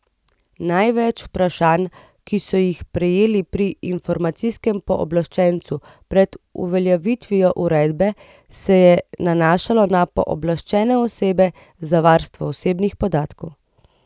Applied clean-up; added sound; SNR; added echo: none; none; none; none.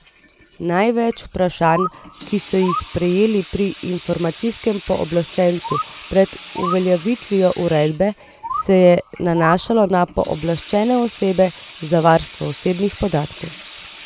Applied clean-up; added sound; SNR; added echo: none; Bird + Sink (filling or washing) / Water tap, faucet; 14 dB; none.